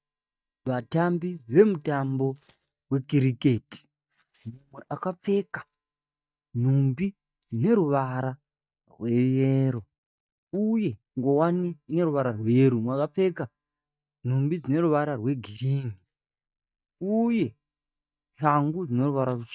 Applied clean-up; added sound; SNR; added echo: neural mask model DeepFilterNet 3.